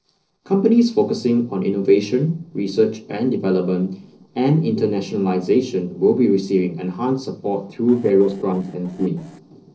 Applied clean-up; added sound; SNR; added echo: neural separator model SepFormer DNS4.